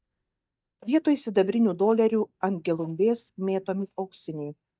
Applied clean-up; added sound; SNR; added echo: neural mask model DeepFilterNet 3.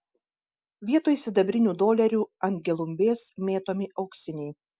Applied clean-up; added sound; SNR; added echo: none; none; none; none.